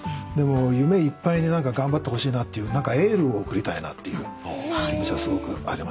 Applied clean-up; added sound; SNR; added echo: none; none; none; none.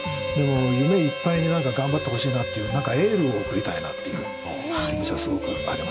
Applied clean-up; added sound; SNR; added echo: none; Harmonica; 6 dB; none.